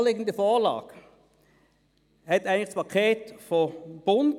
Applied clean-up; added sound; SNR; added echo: none; none; none; none.